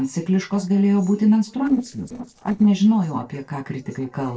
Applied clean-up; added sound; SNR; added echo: neural separator model SepFormer DNS4.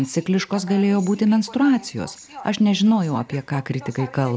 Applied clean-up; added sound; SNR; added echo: none; none; none; none.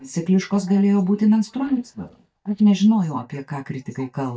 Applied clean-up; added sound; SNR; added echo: neural mask model DeepFilterNet 3.